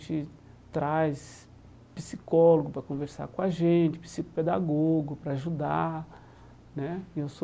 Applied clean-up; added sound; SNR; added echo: none; none; none; none.